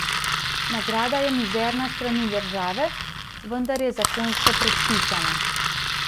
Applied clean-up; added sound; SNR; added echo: none; Engine; -2 dB; none.